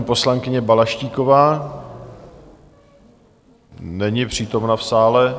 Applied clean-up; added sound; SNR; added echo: none; none; none; none.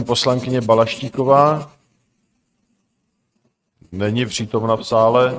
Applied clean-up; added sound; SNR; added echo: neural mask model RNNoise.